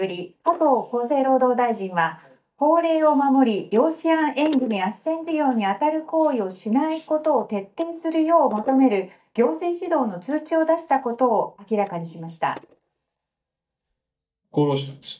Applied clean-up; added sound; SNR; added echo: neural mask model DeepFilterNet 3.